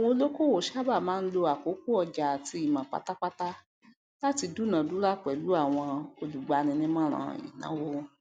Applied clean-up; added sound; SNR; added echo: none; none; none; none.